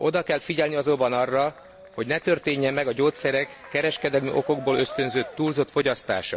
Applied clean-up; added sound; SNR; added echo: none; Cheering; 18 dB; none.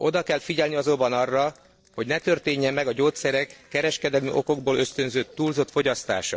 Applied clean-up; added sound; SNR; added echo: neural separator model SepFormer DNS4.